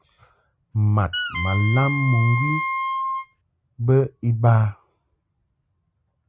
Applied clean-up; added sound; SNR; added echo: none; Wind instrument, woodwind instrument; 4 dB; none.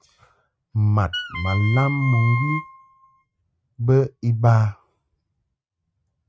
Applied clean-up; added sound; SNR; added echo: neural mask model RNNoise.